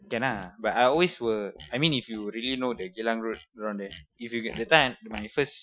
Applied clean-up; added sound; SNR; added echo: classical method Wiener filter.